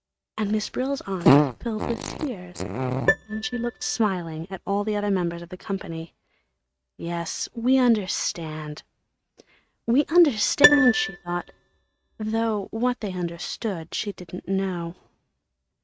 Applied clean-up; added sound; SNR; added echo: neural mask model RNNoise.